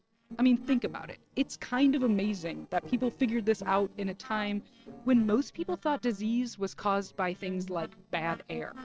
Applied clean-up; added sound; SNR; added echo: neural separator model SepFormer DNS4.